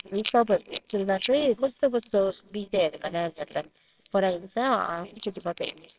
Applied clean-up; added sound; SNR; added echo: neural separator model SepFormer WHAMR!.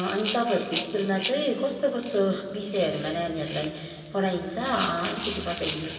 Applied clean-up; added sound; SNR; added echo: none; Rattle (instrument); 11 dB; reverberation time 2.7 s.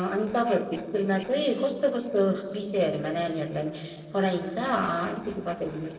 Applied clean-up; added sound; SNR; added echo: neural separator model SepFormer DNS4.